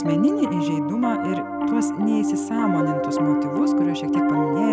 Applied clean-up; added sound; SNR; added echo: none; Piano; -4 dB; none.